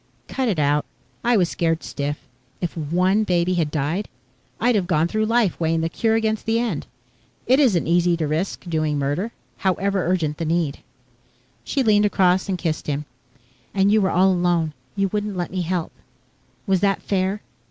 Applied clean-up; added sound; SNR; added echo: none; none; none; none.